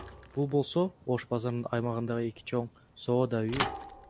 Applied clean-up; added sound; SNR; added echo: none; Thump, thud / Bicycle; 10 dB; none.